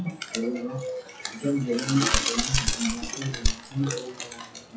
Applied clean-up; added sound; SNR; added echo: classical method WPE with log-MMSE.